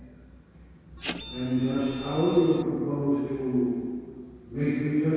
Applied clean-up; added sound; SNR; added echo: none; Printer; 13 dB; reverberation time 2.0 s.